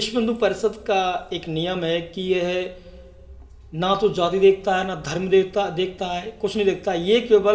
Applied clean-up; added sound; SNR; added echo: none; none; none; reverberation time 2.0 s.